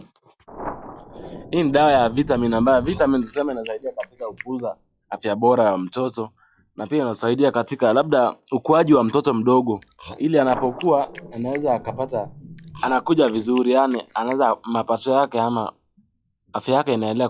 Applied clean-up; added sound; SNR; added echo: classical method log-MMSE.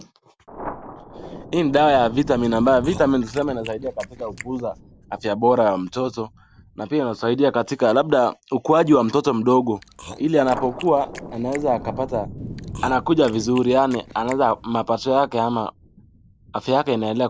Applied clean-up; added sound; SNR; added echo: none; Chewing, mastication + Thunder; 17 dB; none.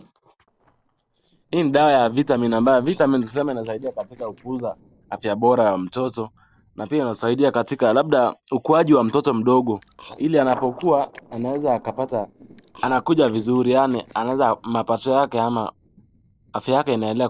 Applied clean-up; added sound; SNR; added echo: neural separator model SepFormer DNS4.